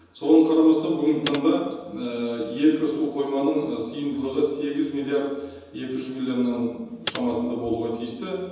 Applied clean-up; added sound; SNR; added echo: none; Computer keyboard; 14 dB; reverberation time 1.1 s.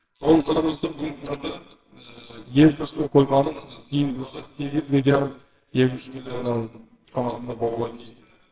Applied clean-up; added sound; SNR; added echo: neural separator model SepFormer WHAMR!.